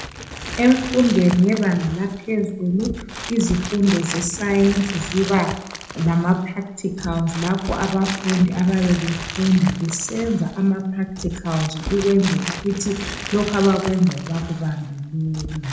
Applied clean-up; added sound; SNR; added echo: none; Crumpling, crinkling; 11 dB; reverberation time 0.8 s.